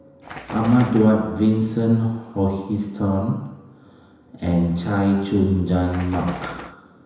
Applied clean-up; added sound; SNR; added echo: none; Bird; 13 dB; reverberation time 1.0 s.